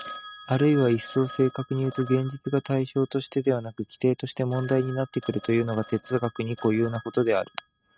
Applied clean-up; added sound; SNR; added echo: neural mask model RNNoise.